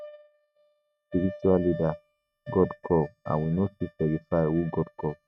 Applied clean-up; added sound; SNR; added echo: neural mask model RNNoise.